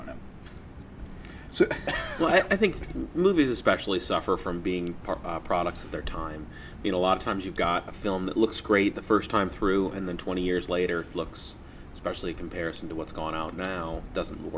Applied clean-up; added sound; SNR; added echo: none; Drip / Water; 15 dB; none.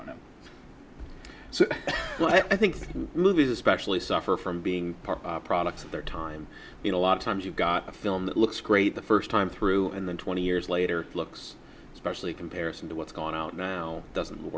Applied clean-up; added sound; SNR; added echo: none; none; none; none.